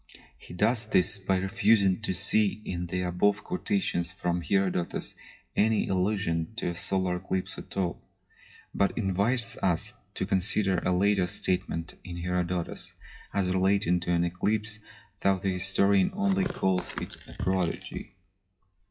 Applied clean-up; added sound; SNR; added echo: classical method WPE with log-MMSE.